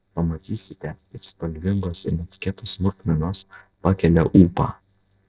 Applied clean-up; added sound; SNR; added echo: neural separator model SepFormer DNS4.